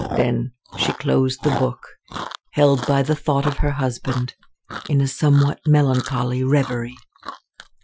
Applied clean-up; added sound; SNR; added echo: classical method Wiener filter.